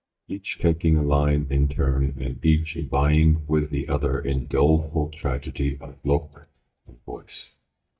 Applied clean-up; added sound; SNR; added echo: neural mask model DeepFilterNet 3.